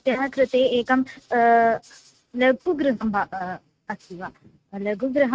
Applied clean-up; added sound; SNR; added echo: neural mask model RNNoise.